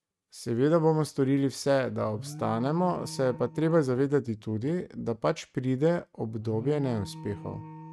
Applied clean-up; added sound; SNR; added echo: neural mask model RNNoise.